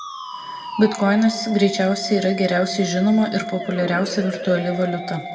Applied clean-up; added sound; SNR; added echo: none; Musical instrument; 11 dB; reverberation time 1.3 s.